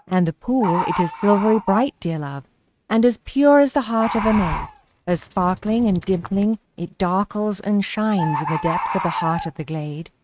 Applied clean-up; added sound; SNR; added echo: neural mask model RNNoise.